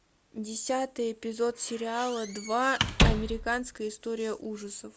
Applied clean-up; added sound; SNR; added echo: none; Squeak / Slam; -2 dB; none.